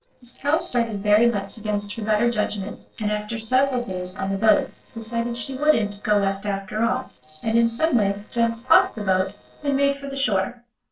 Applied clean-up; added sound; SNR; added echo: neural separator model SepFormer DNS4.